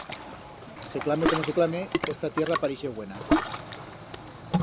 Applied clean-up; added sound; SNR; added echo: none; Ocean; 0 dB; none.